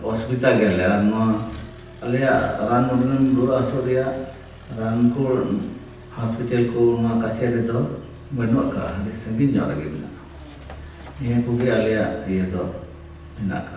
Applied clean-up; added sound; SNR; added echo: none; Accelerating, revving, vroom; 17 dB; reverberation time 0.9 s.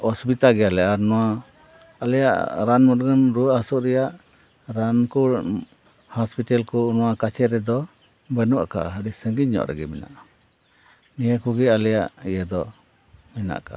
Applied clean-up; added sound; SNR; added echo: none; none; none; none.